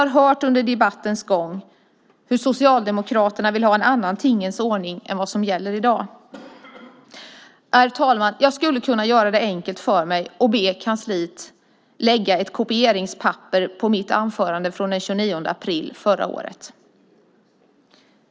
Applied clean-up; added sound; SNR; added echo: none; none; none; none.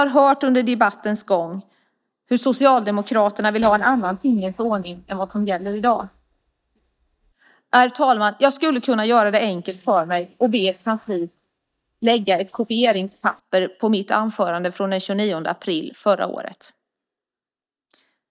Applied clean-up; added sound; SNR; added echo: neural mask model DeepFilterNet 3.